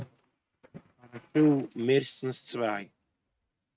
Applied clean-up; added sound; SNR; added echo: neural mask model RNNoise.